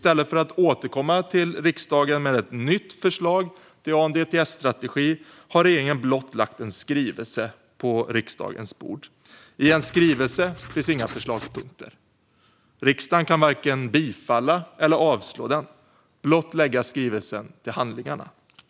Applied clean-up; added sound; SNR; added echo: none; Writing; 14 dB; none.